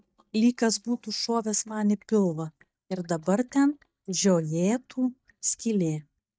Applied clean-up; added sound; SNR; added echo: neural mask model DeepFilterNet 3.